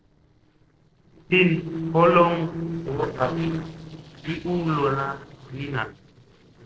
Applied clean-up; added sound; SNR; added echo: neural separator model SepFormer DNS4.